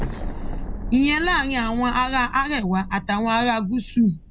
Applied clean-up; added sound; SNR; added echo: none; Explosion; 9 dB; none.